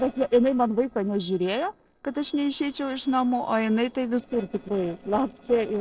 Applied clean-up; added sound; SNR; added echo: neural separator model SepFormer DNS4.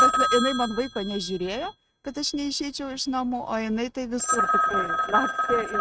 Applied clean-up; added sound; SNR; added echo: neural mask model RNNoise.